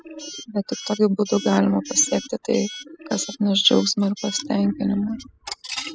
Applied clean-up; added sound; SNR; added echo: classical method spectral subtraction.